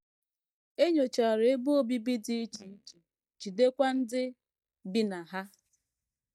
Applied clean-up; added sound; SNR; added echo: neural mask model DeepFilterNet 3.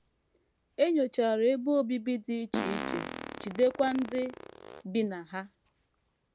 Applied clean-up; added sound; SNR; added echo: none; Fart; 11 dB; none.